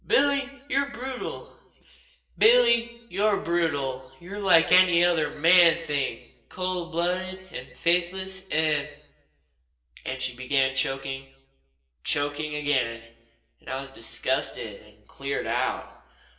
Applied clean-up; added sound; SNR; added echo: none; none; none; reverberation time 0.7 s.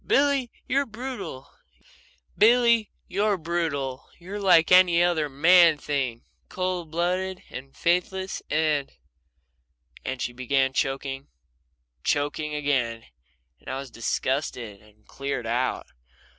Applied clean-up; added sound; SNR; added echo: none; none; none; none.